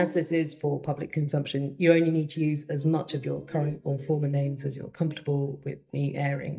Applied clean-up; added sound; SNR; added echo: neural mask model DeepFilterNet 3.